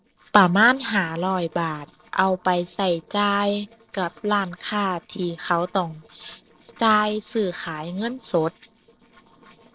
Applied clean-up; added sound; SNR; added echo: neural separator model SepFormer DNS4.